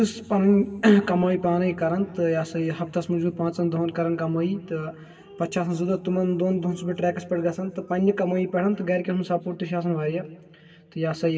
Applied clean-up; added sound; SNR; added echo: none; none; none; reverberation time 1.9 s.